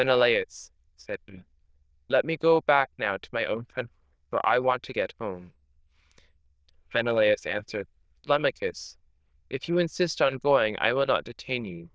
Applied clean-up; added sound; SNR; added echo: neural diffusion model UNIVERSE++.